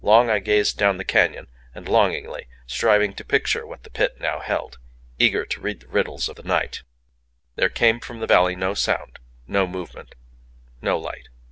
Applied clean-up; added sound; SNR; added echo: none; none; none; none.